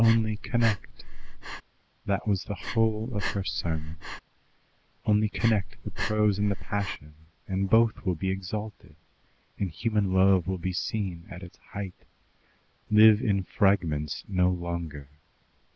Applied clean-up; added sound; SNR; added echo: none; Breathing; 3 dB; none.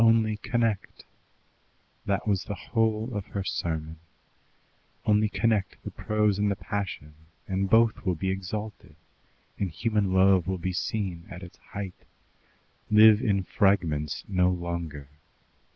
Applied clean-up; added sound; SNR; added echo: none; none; none; none.